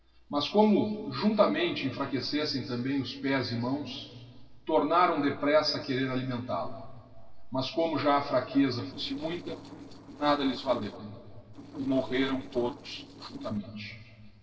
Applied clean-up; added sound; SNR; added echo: neural separator model SepFormer DNS4.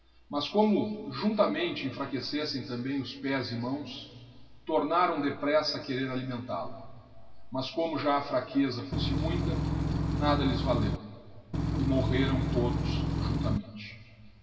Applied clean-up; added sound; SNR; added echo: none; Engine / Truck / Car; -2 dB; reverberation time 2.2 s.